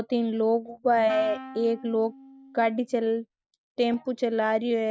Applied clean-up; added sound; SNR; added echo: none; Wind instrument, woodwind instrument; 17 dB; none.